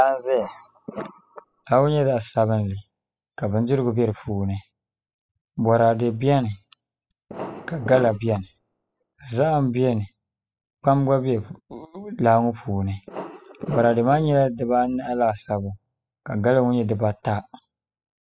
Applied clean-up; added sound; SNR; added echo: classical method spectral subtraction.